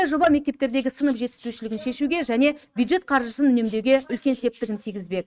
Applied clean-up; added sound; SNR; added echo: neural mask model RNNoise.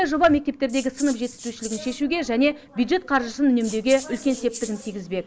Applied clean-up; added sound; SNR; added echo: none; Rattle (instrument); 16 dB; none.